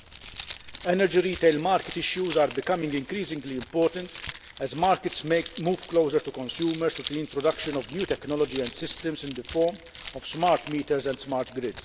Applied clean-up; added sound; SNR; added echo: none; Keys jangling; 9 dB; none.